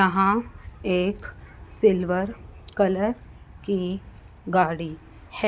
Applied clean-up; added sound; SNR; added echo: none; Aircraft; 19 dB; none.